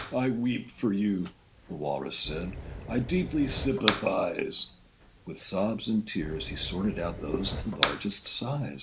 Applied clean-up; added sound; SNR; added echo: none; Fire; 7 dB; none.